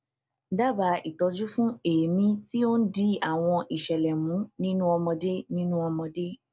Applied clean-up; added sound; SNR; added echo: none; none; none; none.